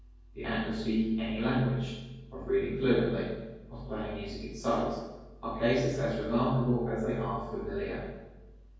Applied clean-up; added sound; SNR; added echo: none; none; none; reverberation time 1.3 s.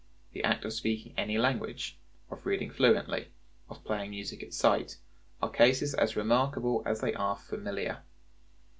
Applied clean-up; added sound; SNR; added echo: none; none; none; none.